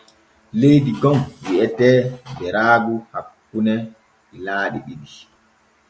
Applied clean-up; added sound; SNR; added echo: none; none; none; none.